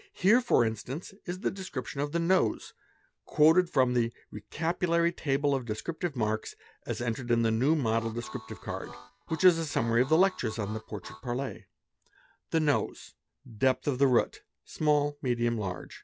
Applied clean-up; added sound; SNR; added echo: none; Harmonica; 19 dB; none.